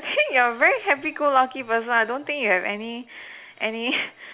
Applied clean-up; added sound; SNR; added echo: none; none; none; none.